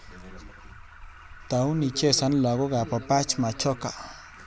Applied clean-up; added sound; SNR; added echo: none; Alarm; 19 dB; none.